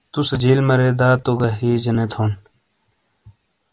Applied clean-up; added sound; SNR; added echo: none; none; none; none.